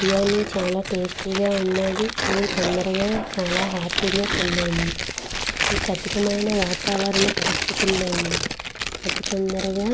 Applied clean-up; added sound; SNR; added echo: none; Tearing; 2 dB; none.